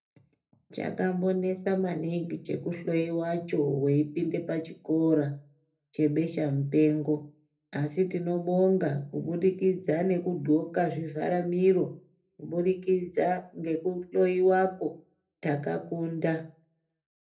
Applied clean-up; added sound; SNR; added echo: none; none; none; reverberation time 0.3 s.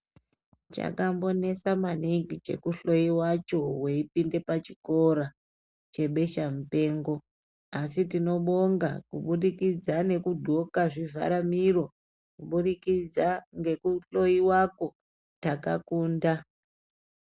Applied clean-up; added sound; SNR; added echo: none; none; none; none.